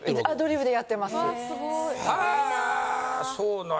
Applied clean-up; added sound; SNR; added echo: none; none; none; none.